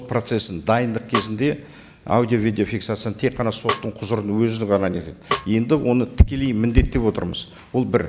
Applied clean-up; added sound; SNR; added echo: none; Snare drum; 10 dB; none.